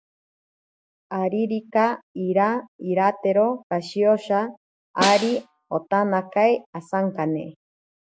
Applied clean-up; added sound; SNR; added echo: none; Snare drum; 8 dB; none.